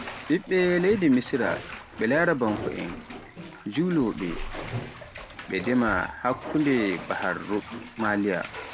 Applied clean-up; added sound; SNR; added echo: none; Bathtub (filling or washing); 11 dB; none.